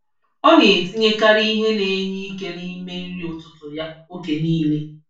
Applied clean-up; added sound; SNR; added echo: none; none; none; reverberation time 0.3 s.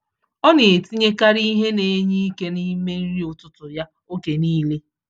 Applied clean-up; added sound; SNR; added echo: none; none; none; none.